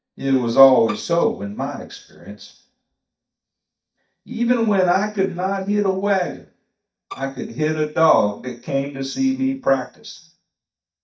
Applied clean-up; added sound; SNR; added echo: neural mask model DeepFilterNet 3.